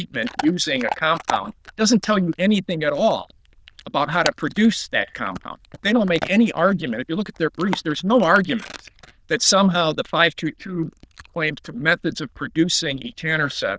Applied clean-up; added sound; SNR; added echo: neural diffusion model UNIVERSE++.